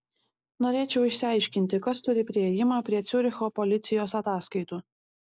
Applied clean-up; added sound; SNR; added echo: neural mask model Resemble Enhance denoiser.